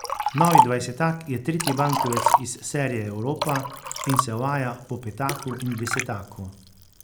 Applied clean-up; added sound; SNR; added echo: none; Liquid; 0 dB; none.